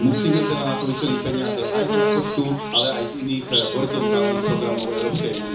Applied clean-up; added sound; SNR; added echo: none; Buzz / Bird; 0 dB; reverberation time 0.7 s.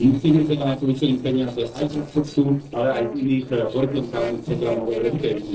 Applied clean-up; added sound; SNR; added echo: neural separator model SepFormer DNS4.